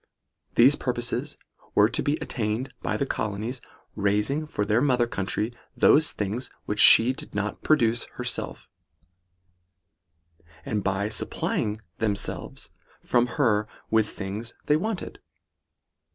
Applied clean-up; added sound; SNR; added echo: none; none; none; none.